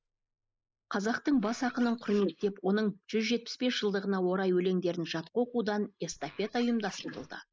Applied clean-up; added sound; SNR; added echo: neural mask model Resemble Enhance denoiser.